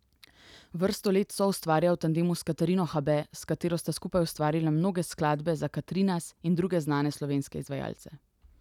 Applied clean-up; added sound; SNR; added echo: none; none; none; none.